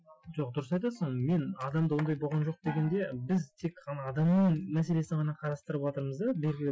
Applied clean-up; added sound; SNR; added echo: classical method Wiener filter.